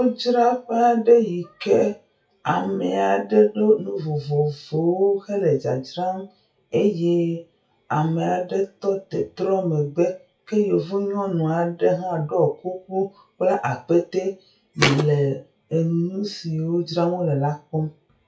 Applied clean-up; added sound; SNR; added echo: classical method WPE with log-MMSE.